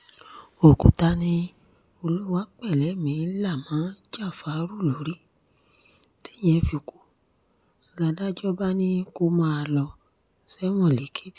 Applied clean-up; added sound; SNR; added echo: none; none; none; none.